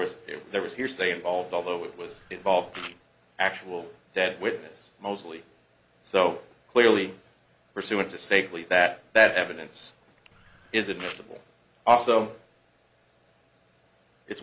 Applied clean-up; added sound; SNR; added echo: none; Camera; 17 dB; none.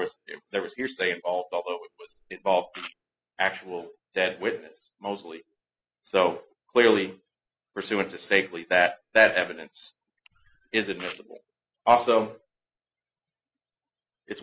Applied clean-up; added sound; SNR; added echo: classical method spectral subtraction.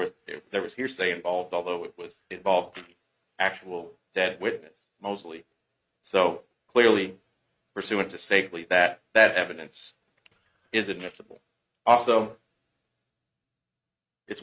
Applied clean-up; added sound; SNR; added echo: neural mask model RNNoise.